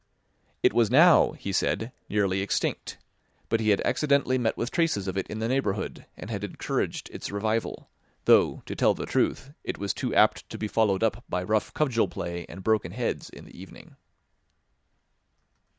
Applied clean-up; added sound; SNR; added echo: none; none; none; none.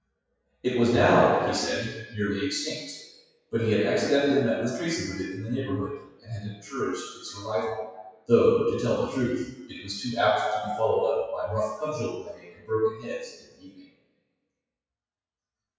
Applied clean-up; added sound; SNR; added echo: classical method WPE with log-MMSE.